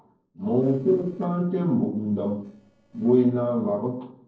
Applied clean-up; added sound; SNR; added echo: neural separator model SepFormer DNS4.